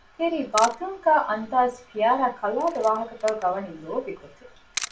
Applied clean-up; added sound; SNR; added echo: none; Camera; 15 dB; reverberation time 0.2 s.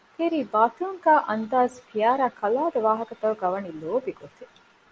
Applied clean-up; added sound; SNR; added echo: none; none; none; none.